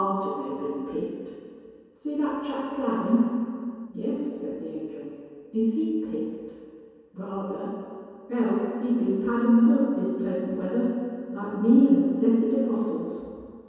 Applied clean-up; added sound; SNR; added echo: none; none; none; reverberation time 2.2 s.